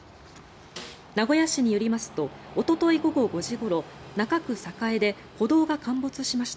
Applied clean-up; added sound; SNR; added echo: none; Train + Snare drum; 19 dB; none.